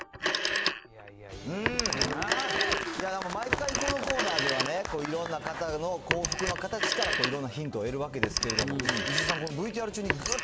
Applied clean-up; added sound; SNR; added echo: none; Telephone; -1 dB; none.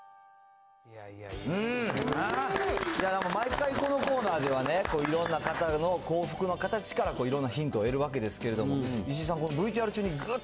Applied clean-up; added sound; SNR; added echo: none; none; none; none.